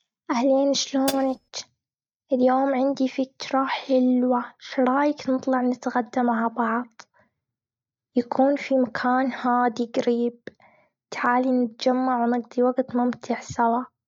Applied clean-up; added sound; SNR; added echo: neural mask model RNNoise.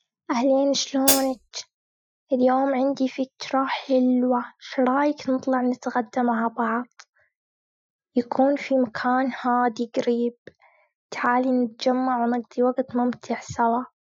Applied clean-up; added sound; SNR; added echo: classical method Wiener filter.